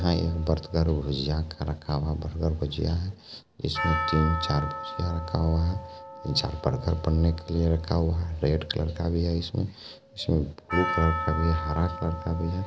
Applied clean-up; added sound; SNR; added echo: none; Percussion; 10 dB; none.